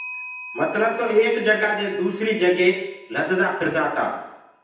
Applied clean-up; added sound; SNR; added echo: none; Clock; 19 dB; reverberation time 0.9 s.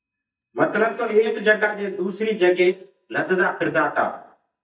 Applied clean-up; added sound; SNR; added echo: neural mask model DeepFilterNet 3.